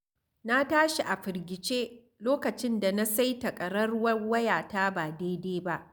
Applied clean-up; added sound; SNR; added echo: none; none; none; none.